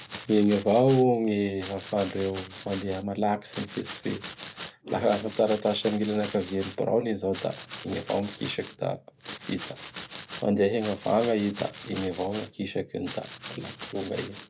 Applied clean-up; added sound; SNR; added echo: none; Domestic sounds, home sounds; 15 dB; none.